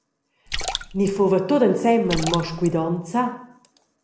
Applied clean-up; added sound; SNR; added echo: none; Splash, splatter; 9 dB; none.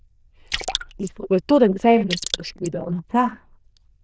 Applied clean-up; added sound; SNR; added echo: neural diffusion model UNIVERSE++.